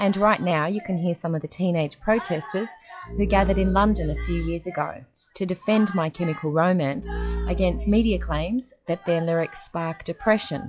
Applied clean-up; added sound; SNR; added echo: classical method log-MMSE.